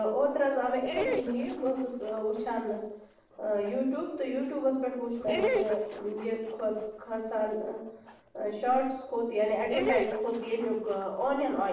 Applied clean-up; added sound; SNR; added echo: neural separator model SepFormer DNS4.